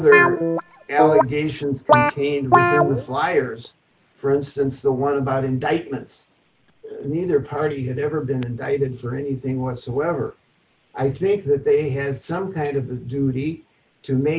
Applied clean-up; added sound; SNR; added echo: none; Guitar; -3 dB; none.